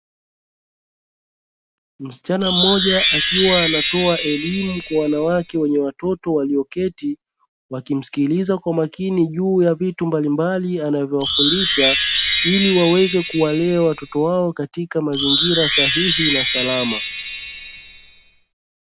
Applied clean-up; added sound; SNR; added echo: none; Chime; 0 dB; none.